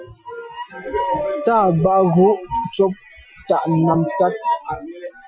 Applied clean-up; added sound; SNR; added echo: classical method Wiener filter.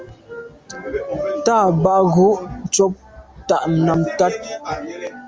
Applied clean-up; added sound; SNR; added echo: none; none; none; none.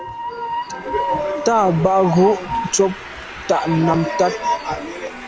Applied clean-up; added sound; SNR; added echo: none; Train; 7 dB; none.